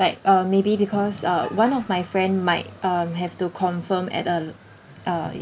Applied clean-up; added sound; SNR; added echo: none; none; none; none.